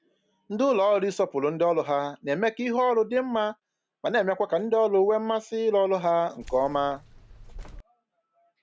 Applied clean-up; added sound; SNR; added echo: none; Keys jangling; 18 dB; none.